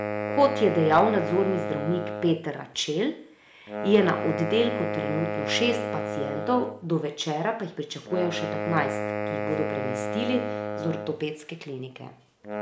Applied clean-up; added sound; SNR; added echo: none; Wind instrument, woodwind instrument; 5 dB; none.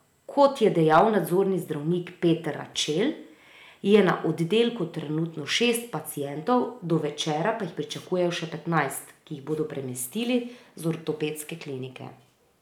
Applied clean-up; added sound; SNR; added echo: none; none; none; none.